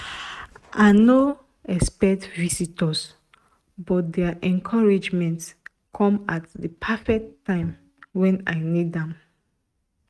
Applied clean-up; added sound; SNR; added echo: neural mask model RNNoise.